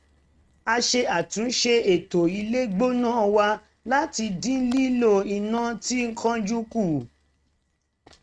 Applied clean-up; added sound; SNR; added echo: neural mask model RNNoise.